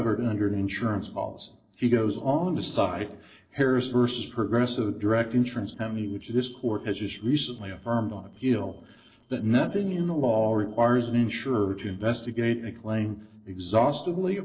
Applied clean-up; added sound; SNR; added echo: neural separator model SepFormer DNS4.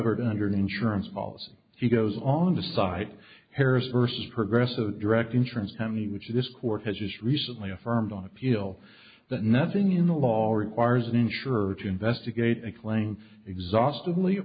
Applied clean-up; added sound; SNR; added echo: none; none; none; none.